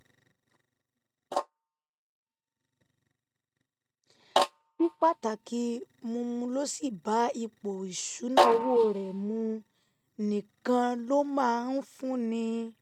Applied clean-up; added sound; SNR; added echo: neural mask model RNNoise.